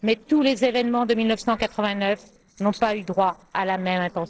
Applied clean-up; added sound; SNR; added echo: neural separator model SepFormer DNS4.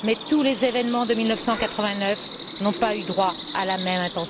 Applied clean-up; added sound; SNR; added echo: none; Bird vocalization, bird call, bird song; 5 dB; none.